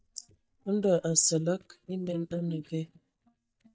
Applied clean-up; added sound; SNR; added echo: neural mask model DeepFilterNet 3.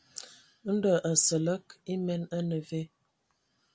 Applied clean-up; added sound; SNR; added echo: none; none; none; none.